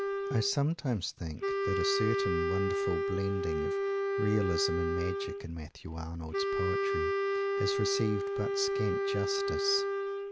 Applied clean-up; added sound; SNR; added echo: none; Wind instrument, woodwind instrument; -3 dB; none.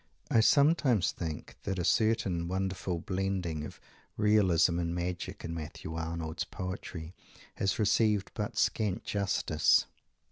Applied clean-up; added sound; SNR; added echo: none; none; none; none.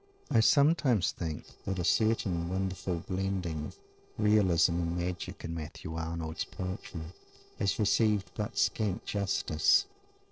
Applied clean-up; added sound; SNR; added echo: neural separator model SepFormer DNS4.